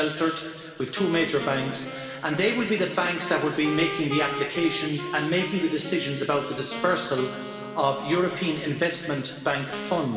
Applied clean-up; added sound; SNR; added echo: none; Wind instrument, woodwind instrument; 11 dB; reverberation time 2.3 s.